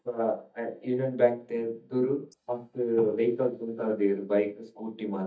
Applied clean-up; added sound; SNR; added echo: neural mask model DeepFilterNet 3.